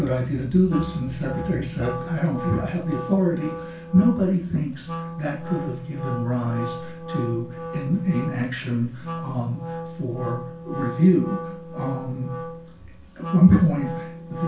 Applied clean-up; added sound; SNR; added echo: none; Wind instrument, woodwind instrument; 10 dB; reverberation time 0.3 s.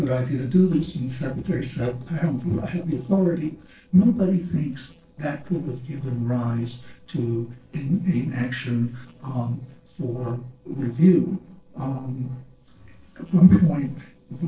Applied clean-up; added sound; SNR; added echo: neural separator model SepFormer DNS4.